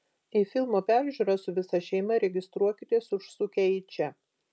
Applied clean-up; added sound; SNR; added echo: none; none; none; none.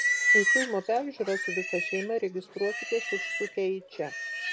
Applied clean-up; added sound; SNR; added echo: none; Livestock, farm animals, working animals; -1 dB; none.